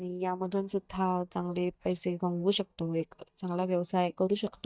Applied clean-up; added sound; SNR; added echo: neural mask model DeepFilterNet 3.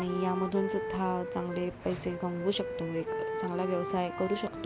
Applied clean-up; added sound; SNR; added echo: none; Wind instrument, woodwind instrument; 5 dB; none.